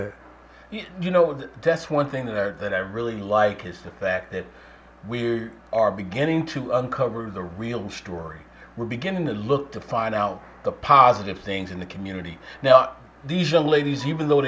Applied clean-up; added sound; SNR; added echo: none; none; none; none.